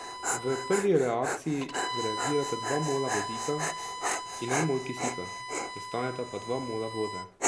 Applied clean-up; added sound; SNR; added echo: none; Dog + Bowed string instrument; 2 dB; none.